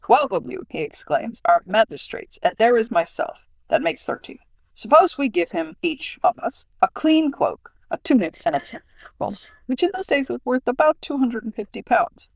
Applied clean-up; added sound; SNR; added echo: neural diffusion model UNIVERSE++.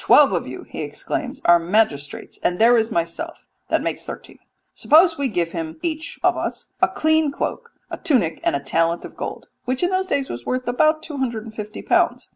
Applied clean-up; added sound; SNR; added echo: none; none; none; none.